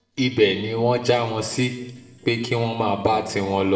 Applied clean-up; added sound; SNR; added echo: neural separator model SepFormer DNS4.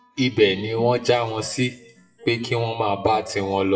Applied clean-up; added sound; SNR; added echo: classical method WPE with log-MMSE.